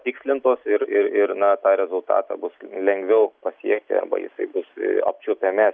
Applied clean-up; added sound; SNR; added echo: none; none; none; none.